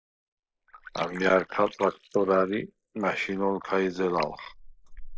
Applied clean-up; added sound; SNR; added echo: neural mask model Resemble Enhance denoiser.